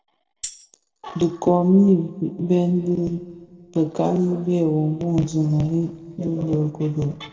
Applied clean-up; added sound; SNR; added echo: none; Tambourine; 18 dB; reverberation time 1.9 s.